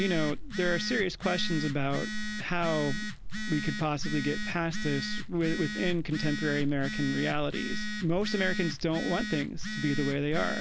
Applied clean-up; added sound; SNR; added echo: none; Telephone; 3 dB; none.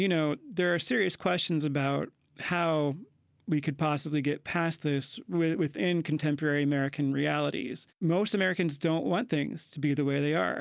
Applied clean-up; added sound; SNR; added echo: none; none; none; none.